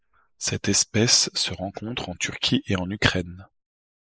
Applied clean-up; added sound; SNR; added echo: neural mask model Resemble Enhance denoiser.